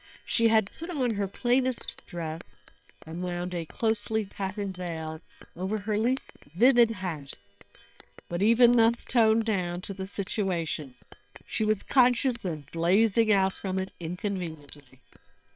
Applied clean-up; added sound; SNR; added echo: neural separator model SepFormer WHAM!.